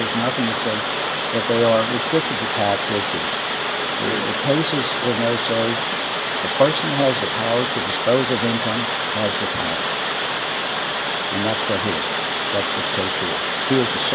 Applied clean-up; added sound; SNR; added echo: none; Water; -2 dB; none.